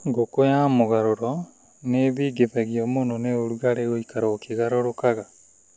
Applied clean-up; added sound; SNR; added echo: none; none; none; none.